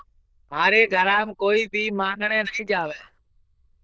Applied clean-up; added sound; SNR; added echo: neural diffusion model UNIVERSE++.